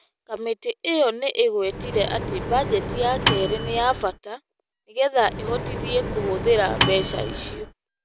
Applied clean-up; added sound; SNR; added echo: none; Microwave oven; 3 dB; none.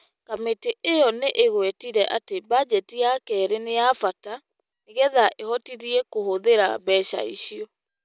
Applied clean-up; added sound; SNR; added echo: none; none; none; none.